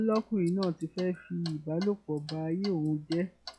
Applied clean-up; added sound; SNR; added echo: classical method log-MMSE.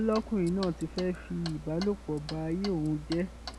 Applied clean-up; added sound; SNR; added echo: none; Clock; 12 dB; none.